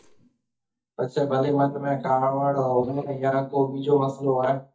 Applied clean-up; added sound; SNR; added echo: neural mask model DeepFilterNet 3.